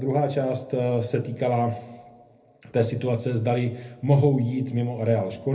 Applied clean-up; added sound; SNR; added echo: none; none; none; reverberation time 0.3 s.